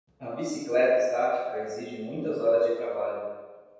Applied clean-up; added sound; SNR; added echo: none; none; none; reverberation time 1.2 s.